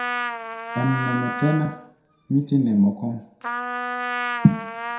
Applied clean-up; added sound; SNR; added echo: none; Trumpet; 6 dB; reverberation time 0.6 s.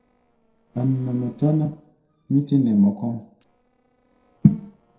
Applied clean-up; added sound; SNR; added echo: neural separator model SepFormer DNS4.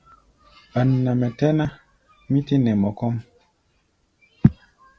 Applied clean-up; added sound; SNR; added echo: none; none; none; none.